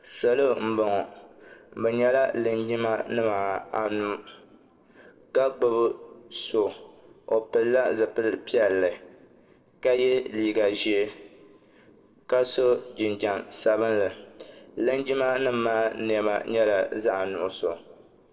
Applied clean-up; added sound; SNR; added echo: neural separator model SepFormer DNS4.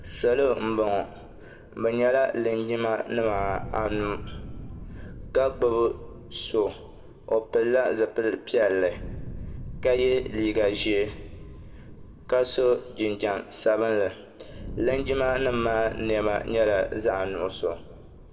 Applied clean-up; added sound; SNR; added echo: none; Fire; 14 dB; reverberation time 1.4 s.